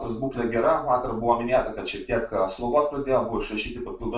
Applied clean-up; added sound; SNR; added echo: none; none; none; reverberation time 0.3 s.